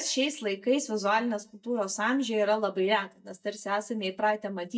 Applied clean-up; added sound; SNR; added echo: neural mask model DeepFilterNet 3.